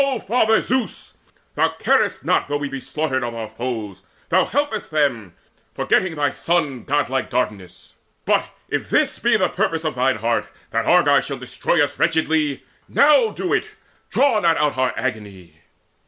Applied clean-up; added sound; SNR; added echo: none; none; none; none.